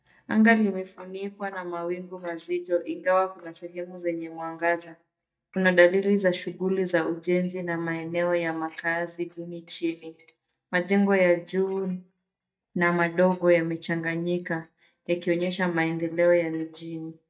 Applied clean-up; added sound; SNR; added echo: neural mask model DeepFilterNet 3.